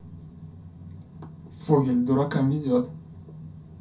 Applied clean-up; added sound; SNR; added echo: none; none; none; reverberation time 0.3 s.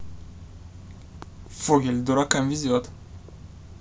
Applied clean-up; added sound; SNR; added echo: none; none; none; none.